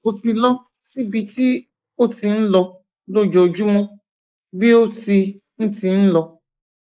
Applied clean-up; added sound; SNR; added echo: neural mask model Resemble Enhance denoiser.